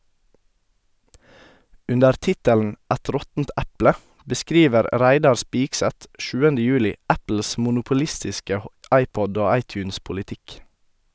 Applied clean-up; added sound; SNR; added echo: none; none; none; none.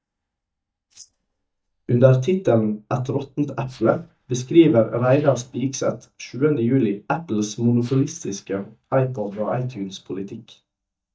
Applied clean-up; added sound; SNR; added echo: neural mask model DeepFilterNet 3.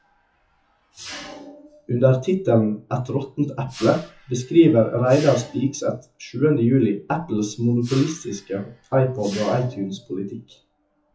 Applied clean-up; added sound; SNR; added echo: classical method WPE with log-MMSE.